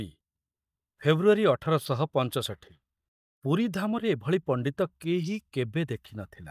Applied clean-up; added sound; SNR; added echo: neural mask model DeepFilterNet 3.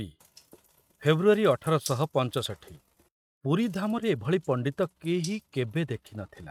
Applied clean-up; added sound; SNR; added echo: neural mask model RNNoise.